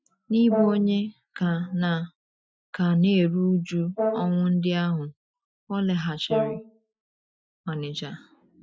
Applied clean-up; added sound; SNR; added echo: classical method Wiener filter.